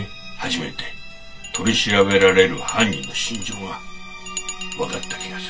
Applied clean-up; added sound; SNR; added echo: none; Glass; 11 dB; reverberation time 0.1 s.